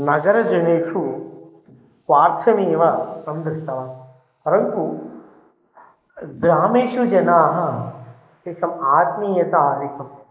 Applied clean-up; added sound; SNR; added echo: neural mask model Resemble Enhance denoiser.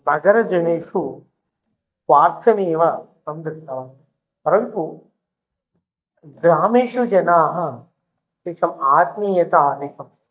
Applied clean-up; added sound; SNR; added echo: neural mask model DeepFilterNet 3.